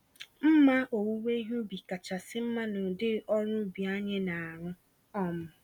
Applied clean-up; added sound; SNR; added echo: none; none; none; none.